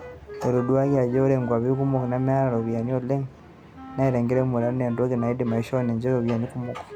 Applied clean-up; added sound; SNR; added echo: none; Wind instrument, woodwind instrument; 18 dB; none.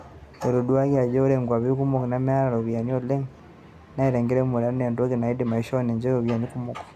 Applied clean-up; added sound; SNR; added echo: none; none; none; none.